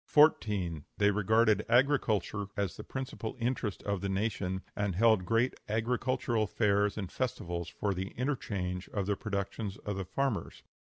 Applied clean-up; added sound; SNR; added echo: none; none; none; none.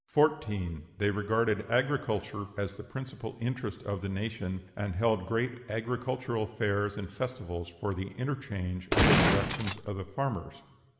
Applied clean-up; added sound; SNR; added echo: none; Gunshot, gunfire; -5 dB; reverberation time 1.3 s.